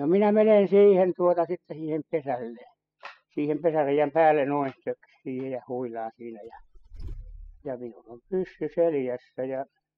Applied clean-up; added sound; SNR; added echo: classical method spectral subtraction.